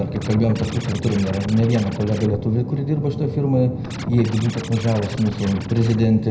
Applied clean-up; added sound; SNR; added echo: none; Scratching (performance technique); 17 dB; reverberation time 0.7 s.